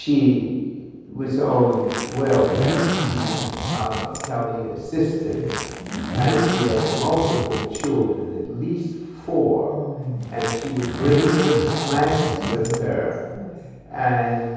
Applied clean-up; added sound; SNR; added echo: none; Zipper (clothing); 4 dB; reverberation time 1.2 s.